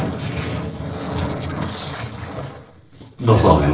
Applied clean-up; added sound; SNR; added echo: neural separator model SepFormer DNS4.